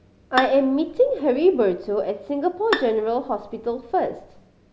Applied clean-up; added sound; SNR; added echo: none; Bowed string instrument; 12 dB; none.